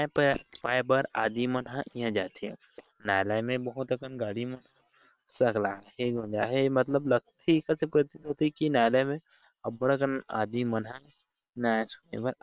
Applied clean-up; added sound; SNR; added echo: neural separator model SepFormer WHAM!.